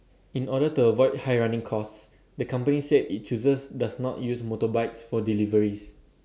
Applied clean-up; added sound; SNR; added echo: none; none; none; none.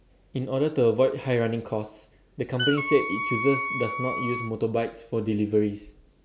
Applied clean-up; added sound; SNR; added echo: none; Wind instrument, woodwind instrument; 4 dB; none.